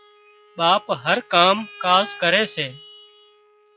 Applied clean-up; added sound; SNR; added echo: classical method log-MMSE.